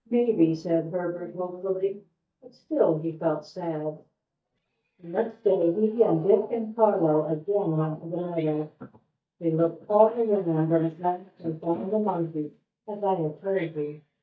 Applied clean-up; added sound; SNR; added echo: neural mask model DeepFilterNet 3.